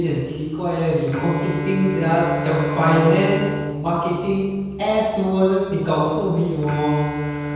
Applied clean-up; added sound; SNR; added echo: none; Bowed string instrument; 7 dB; reverberation time 1.2 s.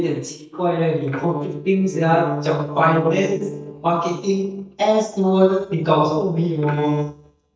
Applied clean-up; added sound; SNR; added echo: neural mask model DeepFilterNet 3.